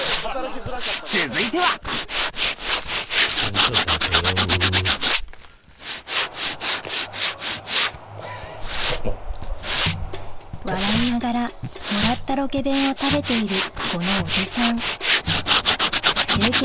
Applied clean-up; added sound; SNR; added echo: none; Tools; -3 dB; none.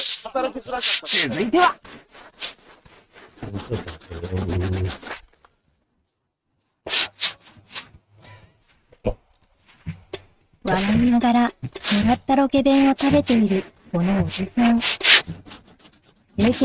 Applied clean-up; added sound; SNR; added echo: neural mask model RNNoise.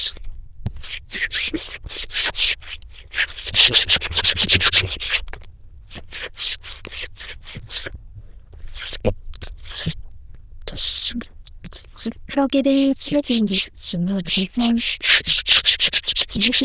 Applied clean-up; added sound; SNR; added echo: neural diffusion model UNIVERSE++.